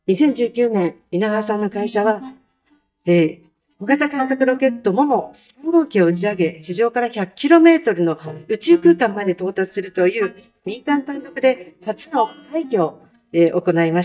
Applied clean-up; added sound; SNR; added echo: neural mask model DeepFilterNet 3.